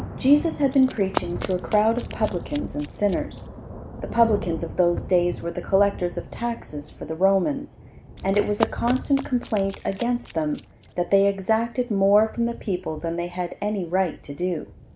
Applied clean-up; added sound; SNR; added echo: none; Thunder / Rain + Run; 12 dB; none.